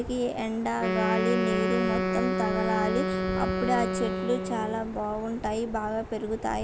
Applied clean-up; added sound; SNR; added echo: none; Wind instrument, woodwind instrument; 1 dB; none.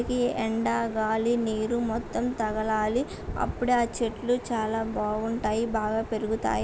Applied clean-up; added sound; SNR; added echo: none; none; none; none.